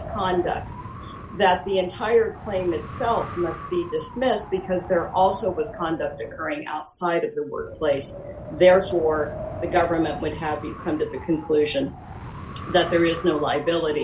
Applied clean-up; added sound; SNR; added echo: none; Wind; 12 dB; none.